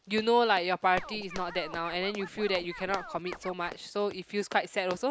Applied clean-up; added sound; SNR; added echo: none; Run + Scratching (performance technique); 14 dB; none.